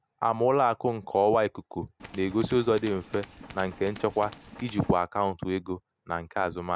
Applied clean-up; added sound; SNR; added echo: none; Tools; 14 dB; none.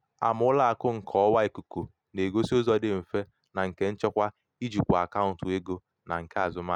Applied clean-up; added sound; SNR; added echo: none; none; none; none.